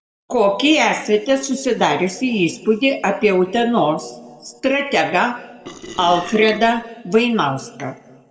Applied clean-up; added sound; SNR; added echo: neural separator model SepFormer DNS4.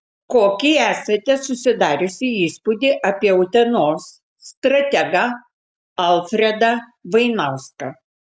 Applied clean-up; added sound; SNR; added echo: none; none; none; none.